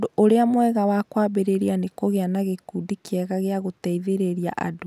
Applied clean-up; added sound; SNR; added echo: none; none; none; none.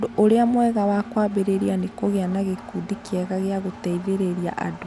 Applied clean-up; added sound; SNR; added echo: none; Engine; 17 dB; none.